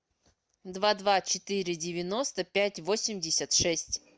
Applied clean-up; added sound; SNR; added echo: none; none; none; none.